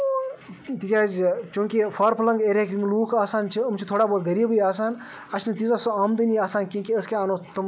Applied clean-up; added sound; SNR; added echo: none; none; none; none.